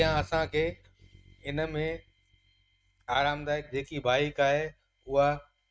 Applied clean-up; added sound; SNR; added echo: neural mask model RNNoise.